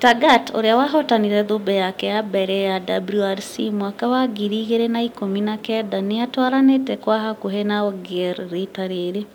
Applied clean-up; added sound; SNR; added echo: none; none; none; none.